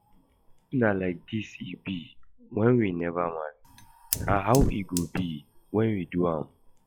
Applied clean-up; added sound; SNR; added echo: classical method log-MMSE.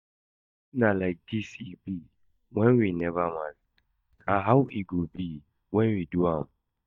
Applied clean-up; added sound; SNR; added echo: neural mask model DeepFilterNet 3.